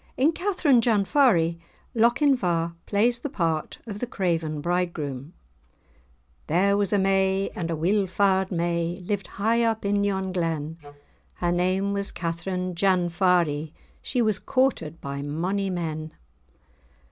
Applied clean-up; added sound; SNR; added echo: none; Wind instrument, woodwind instrument; 20 dB; none.